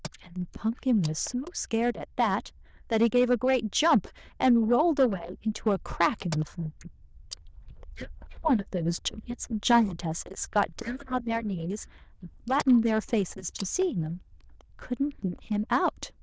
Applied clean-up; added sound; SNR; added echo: neural diffusion model UNIVERSE++.